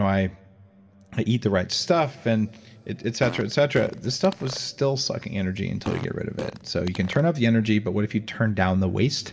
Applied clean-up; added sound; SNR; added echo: none; Fart; 15 dB; reverberation time 0.8 s.